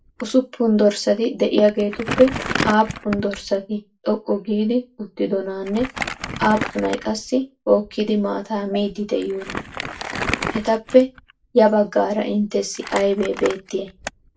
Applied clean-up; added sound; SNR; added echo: none; Crumpling, crinkling; 11 dB; reverberation time 0.2 s.